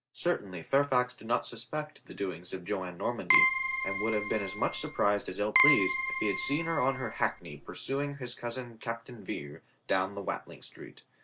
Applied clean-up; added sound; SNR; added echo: none; Keyboard (musical); -1 dB; none.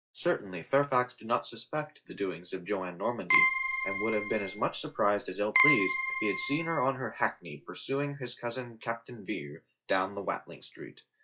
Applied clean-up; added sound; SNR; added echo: classical method log-MMSE.